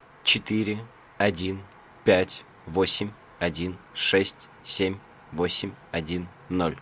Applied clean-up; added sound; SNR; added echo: none; none; none; none.